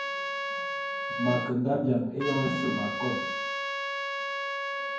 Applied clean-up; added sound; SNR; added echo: none; Trumpet; 1 dB; reverberation time 0.9 s.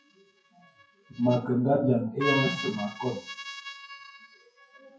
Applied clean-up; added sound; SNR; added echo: classical method WPE with log-MMSE.